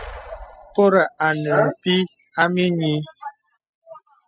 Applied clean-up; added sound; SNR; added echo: classical method spectral subtraction.